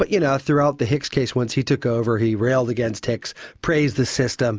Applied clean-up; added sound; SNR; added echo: none; none; none; none.